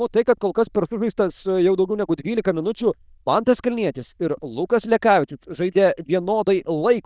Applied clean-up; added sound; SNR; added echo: neural diffusion model UNIVERSE++.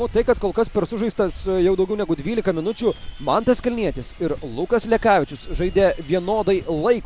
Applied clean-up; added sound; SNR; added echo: none; Walk, footsteps; 14 dB; none.